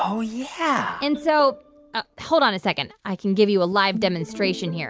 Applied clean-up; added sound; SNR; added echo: none; none; none; none.